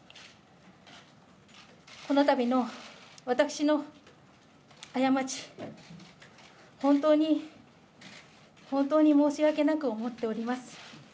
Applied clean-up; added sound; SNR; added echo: none; none; none; none.